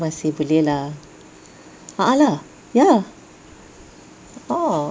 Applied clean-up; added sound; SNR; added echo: none; none; none; none.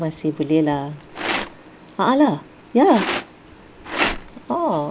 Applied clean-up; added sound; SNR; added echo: none; Rattle; 8 dB; none.